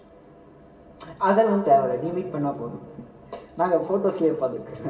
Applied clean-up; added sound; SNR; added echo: none; none; none; reverberation time 2.4 s.